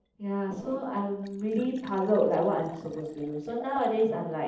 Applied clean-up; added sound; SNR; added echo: neural separator model SepFormer DNS4.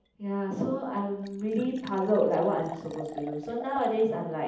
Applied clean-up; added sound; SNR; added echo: none; Liquid; 18 dB; reverberation time 0.8 s.